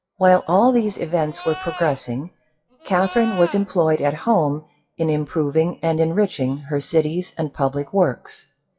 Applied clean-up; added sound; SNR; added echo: classical method WPE with log-MMSE.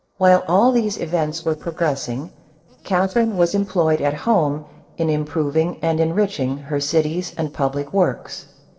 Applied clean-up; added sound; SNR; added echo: neural separator model SepFormer DNS4.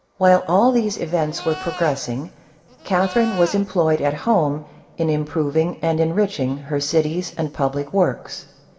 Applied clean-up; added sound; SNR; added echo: none; Livestock, farm animals, working animals; 14 dB; reverberation time 2.3 s.